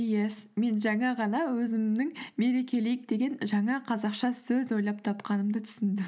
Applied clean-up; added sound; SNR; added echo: none; none; none; none.